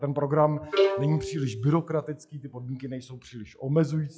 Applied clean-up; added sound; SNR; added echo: classical method log-MMSE.